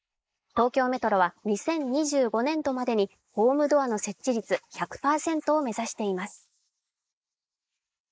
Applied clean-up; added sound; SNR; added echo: neural mask model Resemble Enhance denoiser.